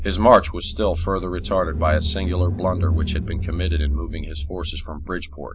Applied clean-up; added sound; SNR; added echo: none; Engine / Car; 1 dB; none.